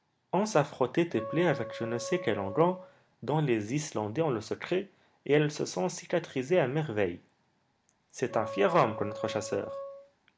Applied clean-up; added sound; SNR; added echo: none; Wind instrument, woodwind instrument; 11 dB; none.